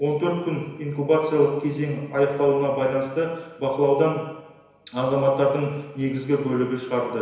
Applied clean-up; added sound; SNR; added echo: none; none; none; reverberation time 1.0 s.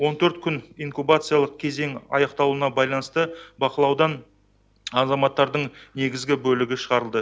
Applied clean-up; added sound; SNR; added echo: none; none; none; none.